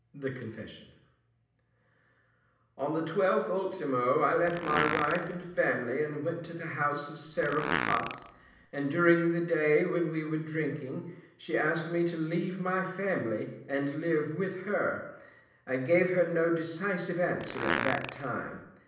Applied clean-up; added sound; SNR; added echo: none; Fart; 5 dB; reverberation time 0.8 s.